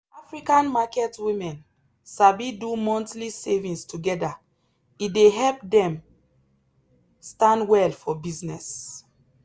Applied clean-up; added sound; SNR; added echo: none; none; none; none.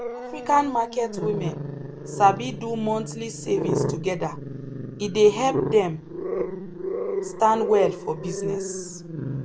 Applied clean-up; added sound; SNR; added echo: none; Growling; 5 dB; none.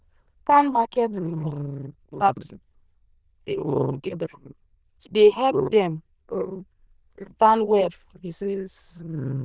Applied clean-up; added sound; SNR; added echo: neural diffusion model UNIVERSE++.